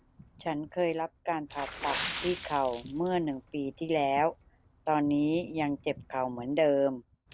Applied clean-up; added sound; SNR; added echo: none; Water / Splash, splatter; 14 dB; none.